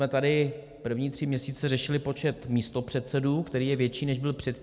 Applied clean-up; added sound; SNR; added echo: none; none; none; none.